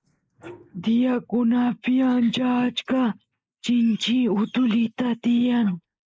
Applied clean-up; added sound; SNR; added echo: neural mask model Resemble Enhance denoiser.